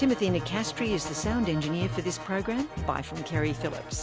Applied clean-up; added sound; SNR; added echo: none; Organ; 19 dB; none.